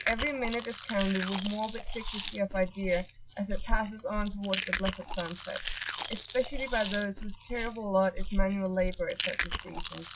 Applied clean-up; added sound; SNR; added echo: none; Chewing, mastication; 0 dB; none.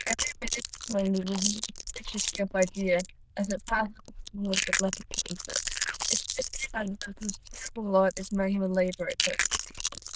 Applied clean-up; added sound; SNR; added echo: neural diffusion model UNIVERSE++.